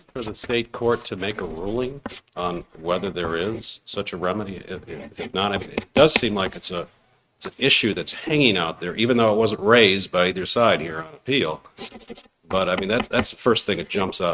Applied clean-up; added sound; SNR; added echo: neural mask model RNNoise.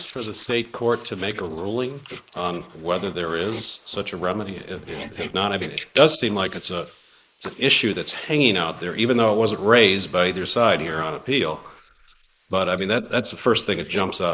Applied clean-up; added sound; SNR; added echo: neural mask model Resemble Enhance denoiser.